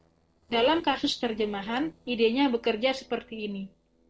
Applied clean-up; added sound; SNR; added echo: neural separator model SepFormer DNS4.